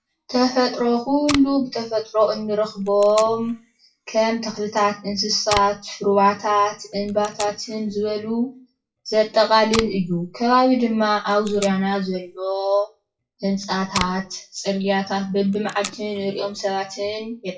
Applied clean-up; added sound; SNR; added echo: classical method WPE with log-MMSE.